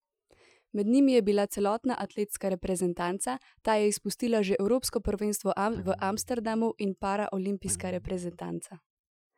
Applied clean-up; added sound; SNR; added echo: classical method Wiener filter.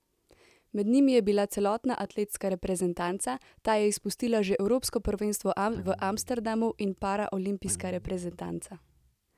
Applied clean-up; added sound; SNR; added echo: none; Guitar; 18 dB; none.